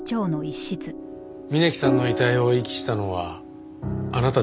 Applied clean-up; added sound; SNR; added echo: none; none; none; none.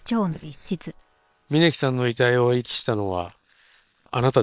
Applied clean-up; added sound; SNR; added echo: neural separator model SepFormer WHAM!.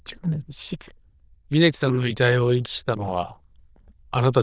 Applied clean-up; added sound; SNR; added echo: neural diffusion model UNIVERSE++.